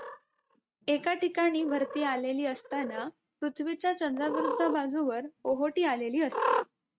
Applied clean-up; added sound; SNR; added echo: neural mask model RNNoise.